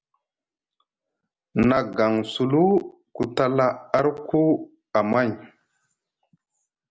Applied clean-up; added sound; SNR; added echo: none; none; none; none.